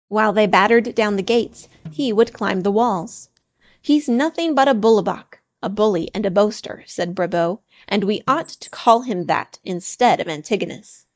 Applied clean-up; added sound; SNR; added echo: neural mask model DeepFilterNet 3.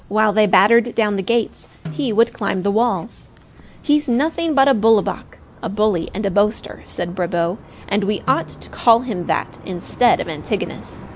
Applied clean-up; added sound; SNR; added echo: none; Chirp, tweet + Snare drum; 18 dB; none.